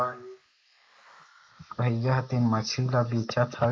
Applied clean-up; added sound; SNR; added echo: neural mask model Resemble Enhance denoiser.